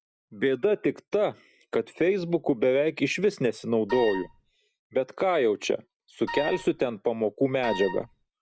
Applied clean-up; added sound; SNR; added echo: none; Wind instrument, woodwind instrument; 10 dB; none.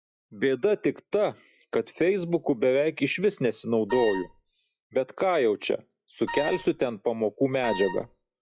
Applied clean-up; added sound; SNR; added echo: classical method log-MMSE.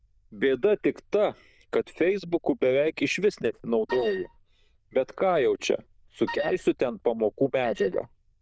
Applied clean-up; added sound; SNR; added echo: neural diffusion model UNIVERSE++.